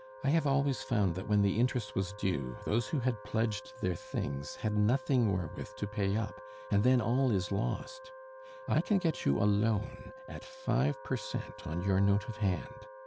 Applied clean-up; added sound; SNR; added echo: none; Wind instrument, woodwind instrument; 17 dB; none.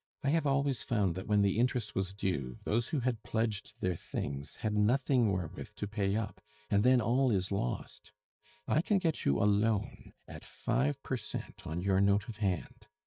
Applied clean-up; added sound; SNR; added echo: neural mask model DeepFilterNet 3.